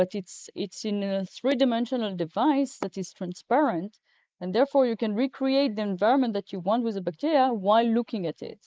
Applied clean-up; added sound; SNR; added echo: neural mask model Resemble Enhance denoiser.